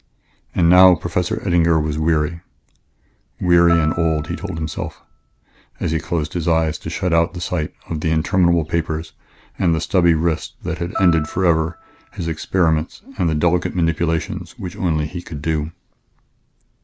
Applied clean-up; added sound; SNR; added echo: none; Piano; 14 dB; none.